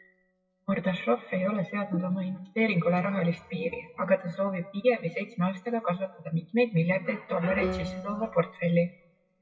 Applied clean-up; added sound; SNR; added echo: classical method WPE with log-MMSE.